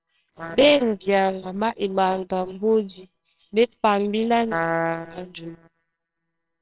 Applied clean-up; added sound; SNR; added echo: neural separator model SepFormer WHAMR!.